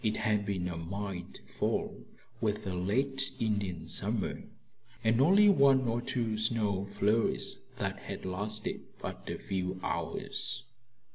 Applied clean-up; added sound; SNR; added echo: none; none; none; none.